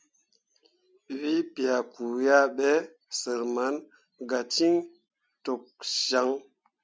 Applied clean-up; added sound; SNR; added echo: none; none; none; none.